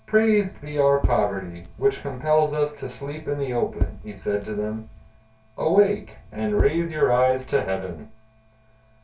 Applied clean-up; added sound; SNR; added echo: none; Tap; 9 dB; reverberation time 0.3 s.